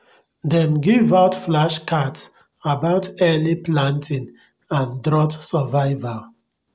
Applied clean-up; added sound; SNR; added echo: none; none; none; none.